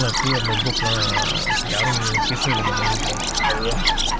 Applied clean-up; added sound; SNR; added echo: none; Chirp, tweet; -2 dB; none.